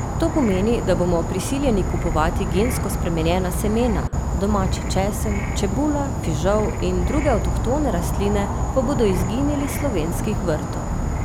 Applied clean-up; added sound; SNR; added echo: none; Insect / Frog; 0 dB; none.